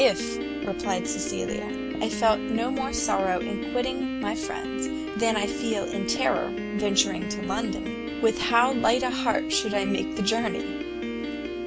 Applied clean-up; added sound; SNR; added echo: none; Piano; 3 dB; none.